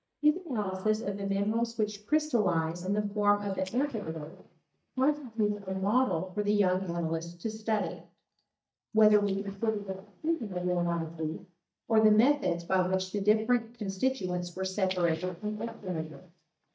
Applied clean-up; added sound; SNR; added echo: neural mask model DeepFilterNet 3.